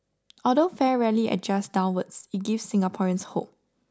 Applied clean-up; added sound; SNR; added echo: none; none; none; none.